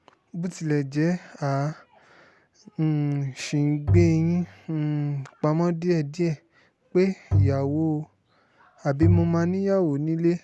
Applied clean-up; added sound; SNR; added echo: none; Bowed string instrument; 2 dB; none.